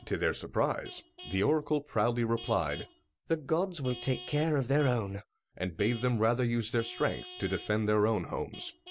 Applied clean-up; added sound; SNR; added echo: none; Vehicle horn, car horn, honking / Truck; 19 dB; none.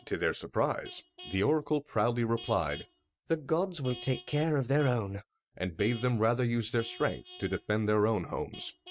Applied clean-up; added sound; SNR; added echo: neural mask model RNNoise.